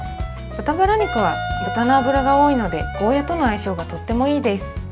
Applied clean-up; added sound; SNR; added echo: none; Wind instrument, woodwind instrument; 9 dB; none.